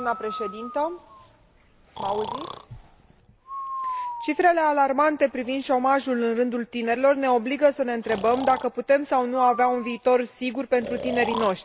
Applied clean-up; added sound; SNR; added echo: none; Breathing; 13 dB; none.